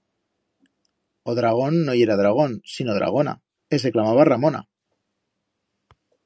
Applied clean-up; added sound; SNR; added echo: none; none; none; none.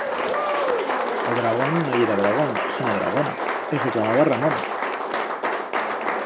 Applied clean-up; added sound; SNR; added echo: none; Applause; -1 dB; none.